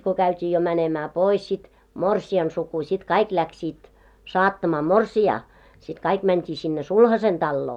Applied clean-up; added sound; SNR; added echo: none; none; none; none.